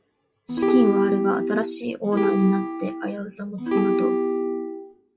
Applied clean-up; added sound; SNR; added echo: classical method log-MMSE.